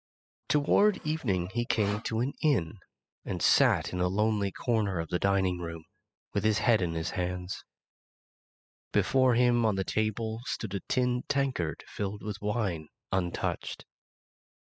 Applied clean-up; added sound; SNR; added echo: classical method spectral subtraction.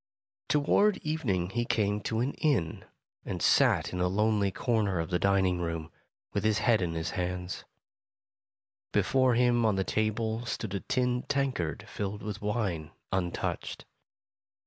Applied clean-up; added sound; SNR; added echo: none; none; none; none.